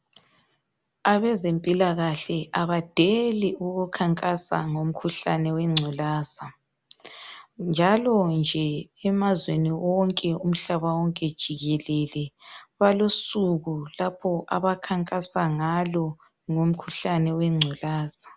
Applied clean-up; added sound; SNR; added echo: none; none; none; none.